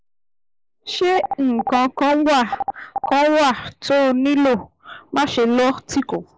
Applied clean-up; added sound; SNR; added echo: neural mask model Resemble Enhance denoiser.